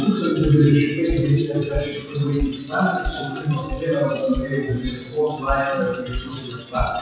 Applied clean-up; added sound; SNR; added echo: classical method WPE with log-MMSE.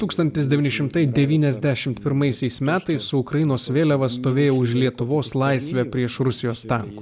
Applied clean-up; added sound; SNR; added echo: none; none; none; none.